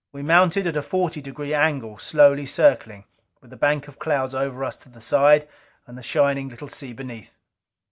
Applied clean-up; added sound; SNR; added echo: none; none; none; none.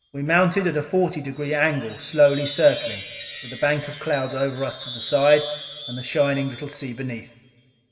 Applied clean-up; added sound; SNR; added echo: none; Wind chime; 15 dB; reverberation time 1.4 s.